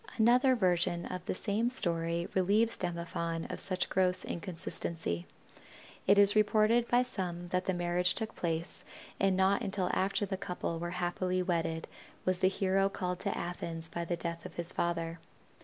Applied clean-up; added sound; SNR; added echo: none; none; none; none.